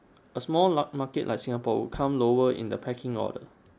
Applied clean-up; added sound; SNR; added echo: none; Tap / Bass drum; 20 dB; none.